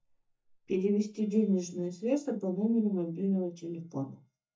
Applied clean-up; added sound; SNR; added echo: neural mask model DeepFilterNet 3.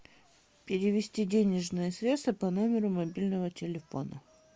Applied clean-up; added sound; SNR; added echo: none; none; none; none.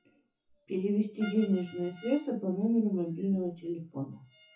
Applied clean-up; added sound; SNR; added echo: classical method WPE with log-MMSE.